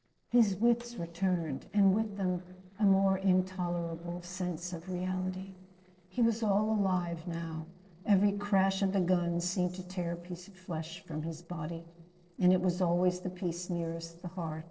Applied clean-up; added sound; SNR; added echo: neural separator model SepFormer DNS4.